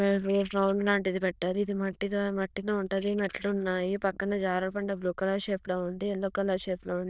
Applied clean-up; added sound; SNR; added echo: neural diffusion model UNIVERSE++.